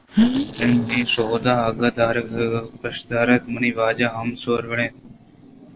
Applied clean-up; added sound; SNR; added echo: neural separator model SepFormer DNS4.